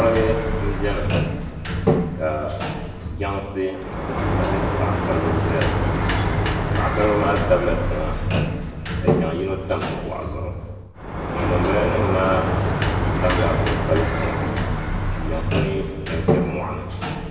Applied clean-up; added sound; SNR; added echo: none; Sliding door; -4 dB; reverberation time 1.1 s.